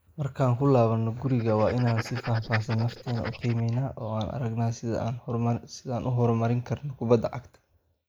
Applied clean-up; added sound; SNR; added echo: neural mask model Resemble Enhance denoiser.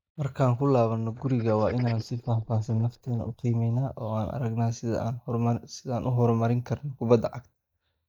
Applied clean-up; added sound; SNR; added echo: neural mask model DeepFilterNet 3.